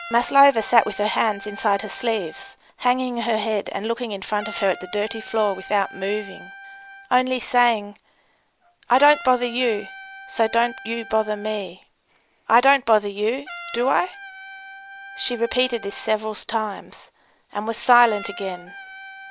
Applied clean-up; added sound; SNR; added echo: none; Trumpet; 18 dB; none.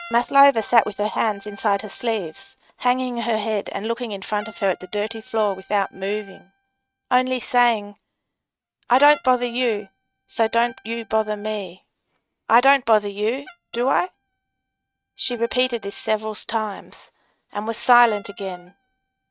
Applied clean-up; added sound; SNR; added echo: neural mask model RNNoise.